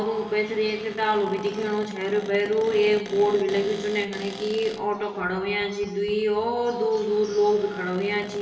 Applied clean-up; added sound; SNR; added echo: none; Cupboard open or close; 16 dB; reverberation time 1.0 s.